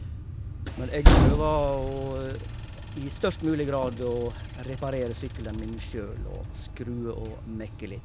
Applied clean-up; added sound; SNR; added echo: none; Train; -4 dB; none.